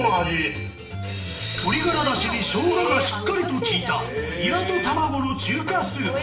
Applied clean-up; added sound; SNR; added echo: none; Keys jangling; 13 dB; reverberation time 0.6 s.